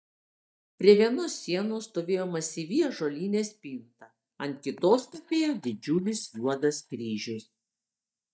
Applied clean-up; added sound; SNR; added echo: neural mask model DeepFilterNet 3.